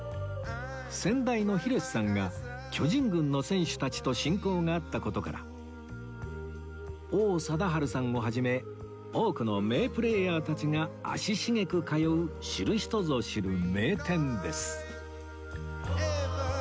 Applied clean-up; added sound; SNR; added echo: none; none; none; none.